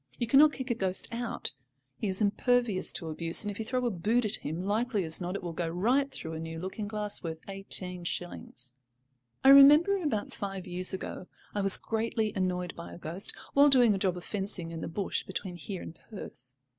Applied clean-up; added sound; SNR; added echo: none; none; none; none.